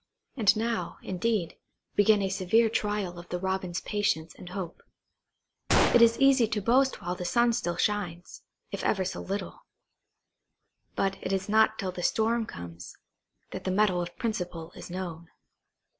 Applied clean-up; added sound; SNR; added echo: none; Gunshot, gunfire; 4 dB; none.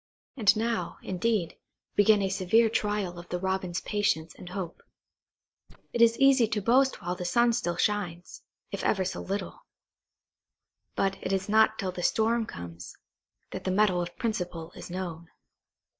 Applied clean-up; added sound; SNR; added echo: neural mask model DeepFilterNet 3.